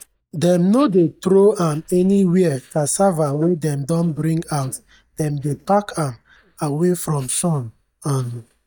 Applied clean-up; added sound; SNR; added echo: neural mask model DeepFilterNet 3.